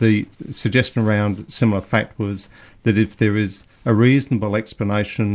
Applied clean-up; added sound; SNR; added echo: none; none; none; none.